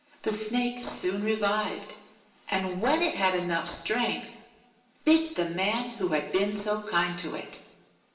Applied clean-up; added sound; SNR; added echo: none; none; none; reverberation time 1.0 s.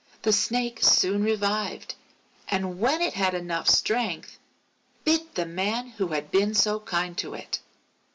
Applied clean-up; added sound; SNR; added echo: none; none; none; none.